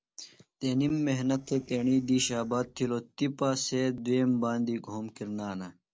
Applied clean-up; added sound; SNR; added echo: neural separator model SepFormer DNS4.